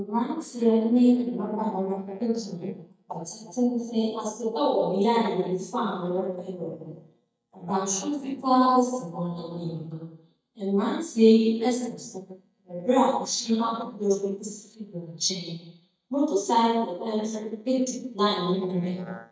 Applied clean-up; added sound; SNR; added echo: neural mask model DeepFilterNet 3.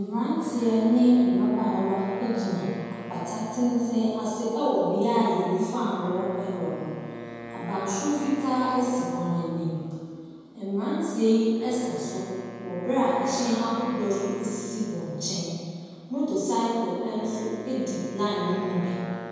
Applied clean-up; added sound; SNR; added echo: none; Wind instrument, woodwind instrument; 15 dB; reverberation time 2.1 s.